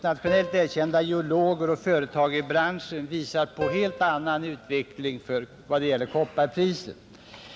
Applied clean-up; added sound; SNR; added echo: none; Piano; 14 dB; none.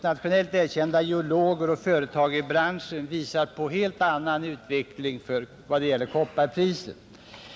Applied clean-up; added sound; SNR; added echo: none; none; none; none.